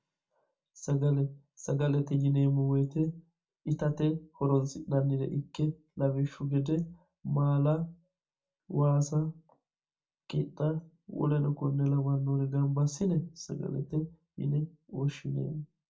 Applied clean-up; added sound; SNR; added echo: none; none; none; reverberation time 0.2 s.